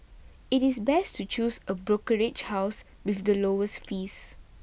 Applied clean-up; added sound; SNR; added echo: none; none; none; none.